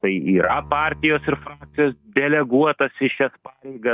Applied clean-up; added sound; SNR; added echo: neural mask model DeepFilterNet 3.